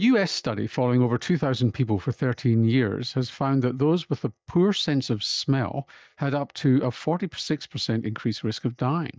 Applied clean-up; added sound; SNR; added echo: neural mask model DeepFilterNet 3.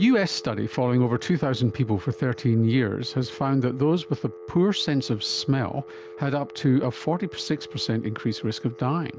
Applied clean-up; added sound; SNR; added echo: none; Telephone; 17 dB; none.